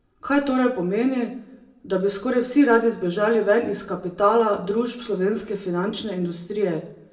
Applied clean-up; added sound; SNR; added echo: none; none; none; reverberation time 0.6 s.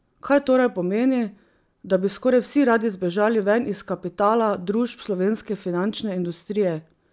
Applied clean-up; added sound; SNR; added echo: none; none; none; none.